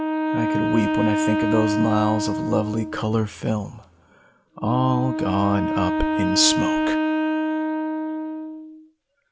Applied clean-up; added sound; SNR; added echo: none; Wind instrument, woodwind instrument; -1 dB; none.